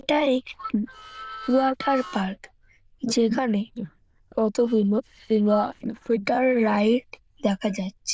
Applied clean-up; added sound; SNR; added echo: neural diffusion model UNIVERSE++.